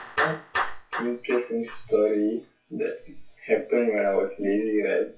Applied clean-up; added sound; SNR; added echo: classical method WPE with log-MMSE.